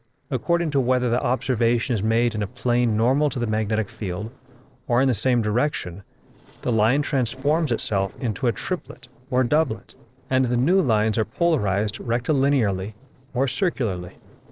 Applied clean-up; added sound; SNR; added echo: neural separator model SepFormer DNS4.